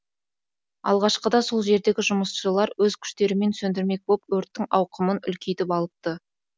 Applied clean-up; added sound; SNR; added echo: none; none; none; none.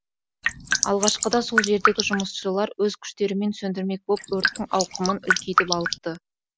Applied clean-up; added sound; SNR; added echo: neural mask model Resemble Enhance denoiser.